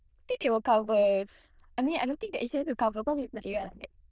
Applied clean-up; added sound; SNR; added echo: neural diffusion model UNIVERSE++.